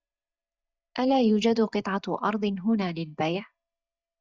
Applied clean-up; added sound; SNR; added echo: neural mask model DeepFilterNet 3.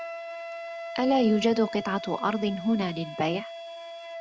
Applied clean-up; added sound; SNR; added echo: none; Wind instrument, woodwind instrument; 10 dB; none.